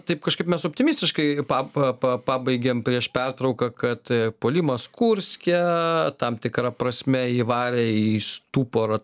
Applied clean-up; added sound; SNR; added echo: none; none; none; none.